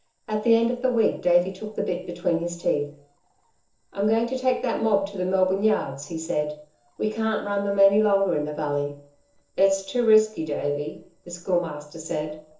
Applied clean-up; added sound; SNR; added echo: neural separator model SepFormer DNS4.